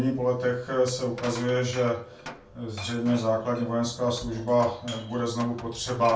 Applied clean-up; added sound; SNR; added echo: none; Glass; 18 dB; reverberation time 0.3 s.